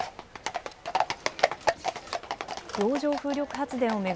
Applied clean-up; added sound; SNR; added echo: none; Livestock, farm animals, working animals; 0 dB; none.